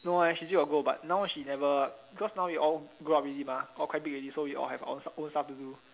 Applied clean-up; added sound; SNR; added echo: none; none; none; none.